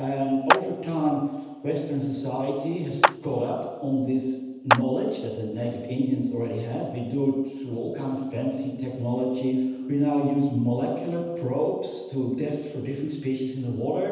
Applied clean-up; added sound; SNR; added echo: none; Clapping; 1 dB; reverberation time 1.1 s.